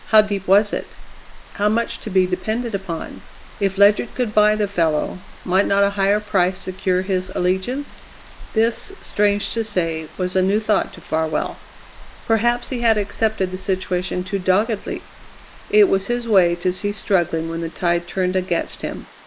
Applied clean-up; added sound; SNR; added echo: neural mask model Resemble Enhance denoiser.